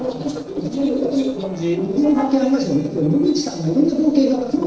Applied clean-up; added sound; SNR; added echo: neural separator model SepFormer DNS4.